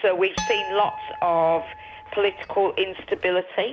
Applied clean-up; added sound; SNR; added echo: none; Harp; 12 dB; none.